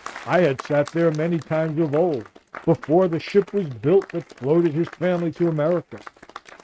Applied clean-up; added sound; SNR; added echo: neural mask model RNNoise.